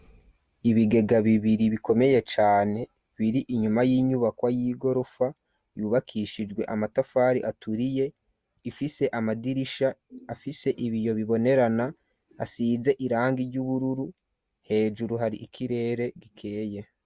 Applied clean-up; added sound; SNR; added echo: none; none; none; none.